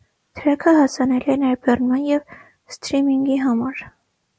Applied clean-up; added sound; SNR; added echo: none; none; none; none.